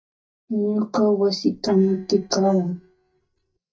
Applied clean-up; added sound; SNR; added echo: neural mask model DeepFilterNet 3.